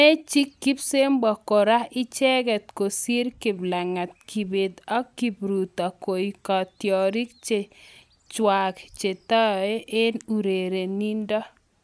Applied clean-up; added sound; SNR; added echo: none; none; none; none.